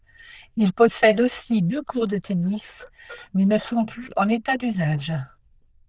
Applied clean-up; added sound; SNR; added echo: neural diffusion model UNIVERSE++.